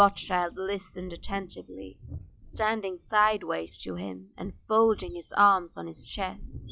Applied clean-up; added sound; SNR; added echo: classical method log-MMSE.